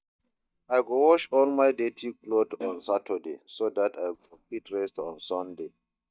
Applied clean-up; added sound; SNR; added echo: neural mask model DeepFilterNet 3.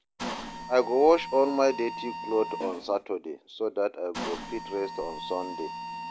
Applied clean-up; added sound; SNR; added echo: none; Mechanisms; 10 dB; none.